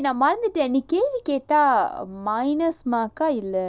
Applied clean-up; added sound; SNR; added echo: none; none; none; none.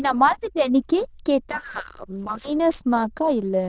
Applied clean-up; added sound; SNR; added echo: neural diffusion model UNIVERSE++.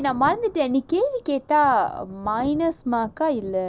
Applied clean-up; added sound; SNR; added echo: none; Thunder; 20 dB; none.